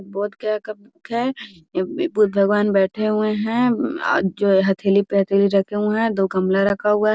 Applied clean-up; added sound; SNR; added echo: none; none; none; none.